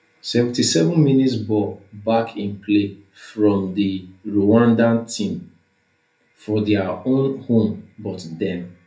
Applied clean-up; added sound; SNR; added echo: none; none; none; reverberation time 0.3 s.